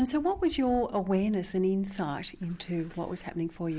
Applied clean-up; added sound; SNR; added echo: none; none; none; none.